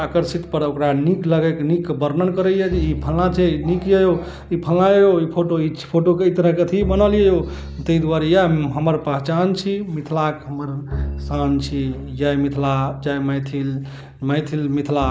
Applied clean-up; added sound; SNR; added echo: none; Bowed string instrument; 14 dB; none.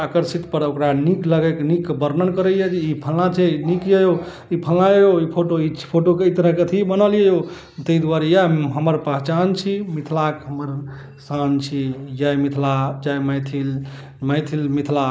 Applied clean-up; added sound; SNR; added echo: none; none; none; none.